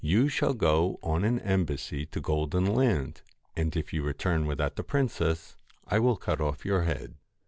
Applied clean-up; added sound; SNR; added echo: none; none; none; none.